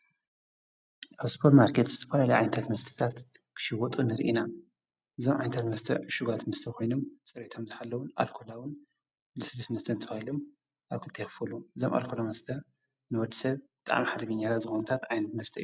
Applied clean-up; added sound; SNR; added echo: none; none; none; none.